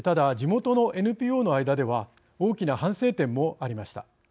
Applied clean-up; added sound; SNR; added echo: none; none; none; none.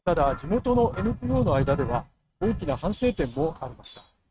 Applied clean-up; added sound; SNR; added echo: neural mask model RNNoise.